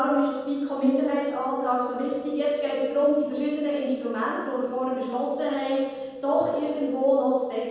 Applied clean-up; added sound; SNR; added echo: none; Wind; 12 dB; reverberation time 1.2 s.